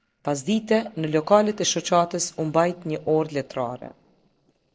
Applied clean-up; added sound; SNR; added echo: neural separator model SepFormer DNS4.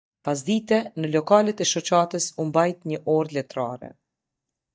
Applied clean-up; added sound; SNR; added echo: neural mask model DeepFilterNet 3.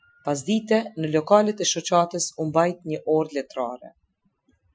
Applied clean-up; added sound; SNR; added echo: classical method Wiener filter.